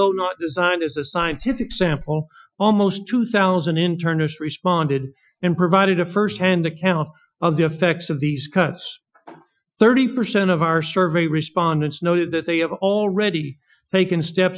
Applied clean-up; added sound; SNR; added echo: classical method Wiener filter.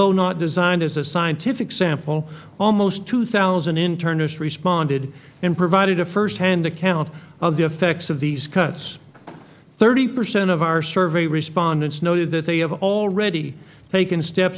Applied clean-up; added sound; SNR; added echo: none; none; none; none.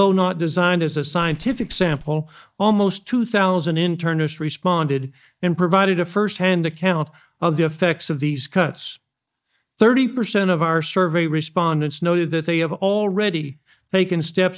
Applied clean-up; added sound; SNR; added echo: neural mask model DeepFilterNet 3.